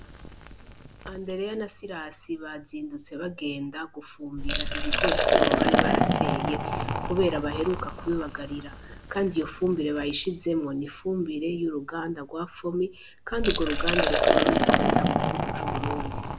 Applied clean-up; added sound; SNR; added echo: none; Liquid; -3 dB; none.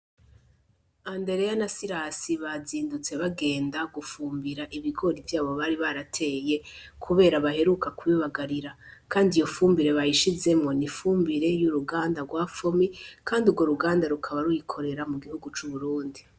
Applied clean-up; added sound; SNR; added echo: none; none; none; none.